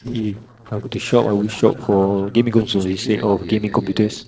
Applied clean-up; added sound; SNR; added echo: neural separator model SepFormer DNS4.